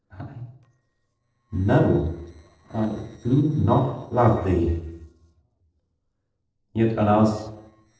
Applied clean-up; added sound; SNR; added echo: neural separator model SepFormer DNS4.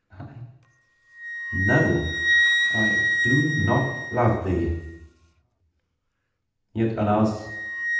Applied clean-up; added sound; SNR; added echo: none; Wind instrument, woodwind instrument; 1 dB; reverberation time 0.8 s.